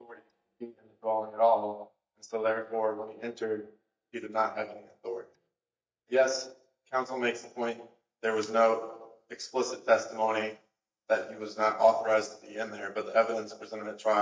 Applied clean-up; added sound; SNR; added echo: neural mask model DeepFilterNet 3.